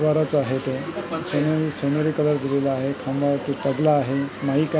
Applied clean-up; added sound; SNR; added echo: none; none; none; none.